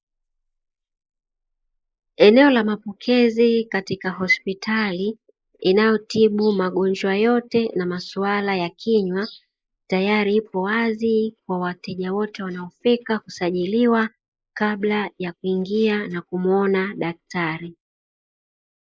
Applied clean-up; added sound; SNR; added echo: neural mask model Resemble Enhance denoiser.